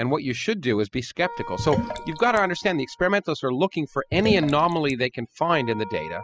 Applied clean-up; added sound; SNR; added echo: classical method spectral subtraction.